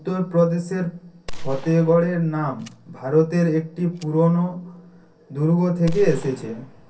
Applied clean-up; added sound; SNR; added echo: none; Gunshot, gunfire; 12 dB; reverberation time 0.3 s.